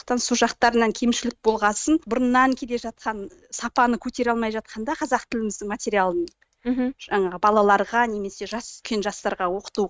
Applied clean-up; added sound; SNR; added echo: neural mask model RNNoise.